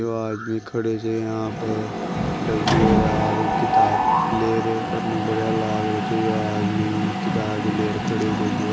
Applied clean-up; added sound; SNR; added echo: none; Mechanisms; -2 dB; none.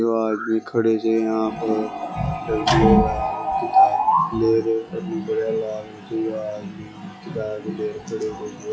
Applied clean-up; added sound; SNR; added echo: classical method log-MMSE.